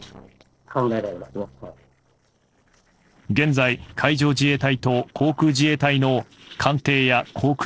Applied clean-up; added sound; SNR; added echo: neural separator model SepFormer DNS4.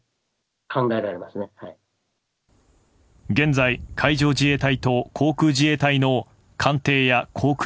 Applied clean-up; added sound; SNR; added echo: none; none; none; none.